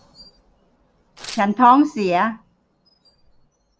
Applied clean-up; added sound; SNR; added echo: none; Tearing; 19 dB; none.